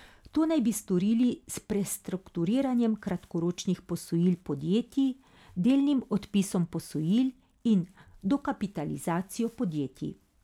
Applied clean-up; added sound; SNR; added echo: none; none; none; none.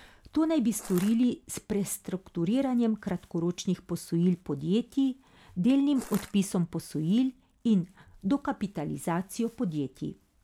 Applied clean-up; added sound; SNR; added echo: none; Crushing; 14 dB; none.